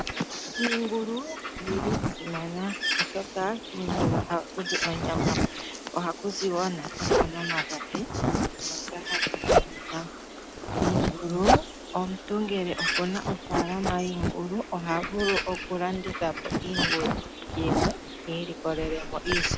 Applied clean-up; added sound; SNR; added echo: none; Zipper (clothing) + Bird; -2 dB; none.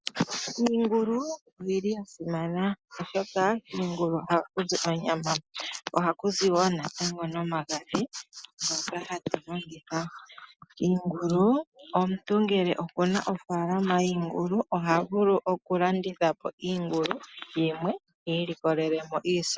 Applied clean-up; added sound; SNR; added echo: none; none; none; none.